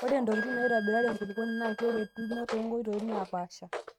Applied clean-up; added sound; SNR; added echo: neural mask model RNNoise.